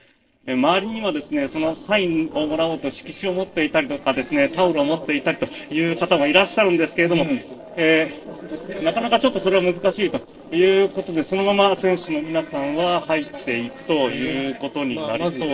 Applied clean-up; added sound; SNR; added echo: neural separator model SepFormer DNS4.